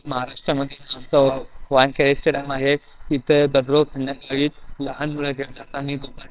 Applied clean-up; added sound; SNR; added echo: neural separator model SepFormer WHAMR!.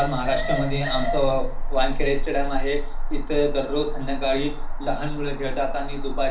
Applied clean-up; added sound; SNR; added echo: none; Alarm; -2 dB; reverberation time 0.4 s.